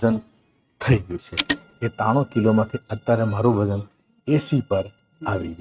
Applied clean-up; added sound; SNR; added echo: neural mask model RNNoise.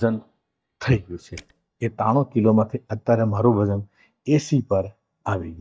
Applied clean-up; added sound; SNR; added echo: neural mask model DeepFilterNet 3.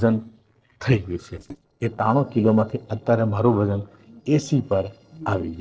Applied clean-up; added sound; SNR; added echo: neural separator model SepFormer DNS4.